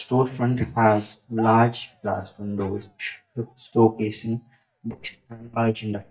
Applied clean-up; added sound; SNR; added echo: neural mask model DeepFilterNet 3.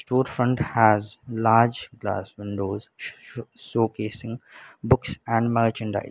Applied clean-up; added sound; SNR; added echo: none; none; none; none.